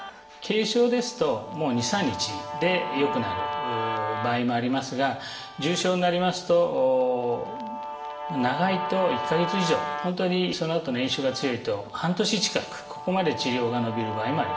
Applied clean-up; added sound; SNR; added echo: none; Guitar; 8 dB; reverberation time 0.9 s.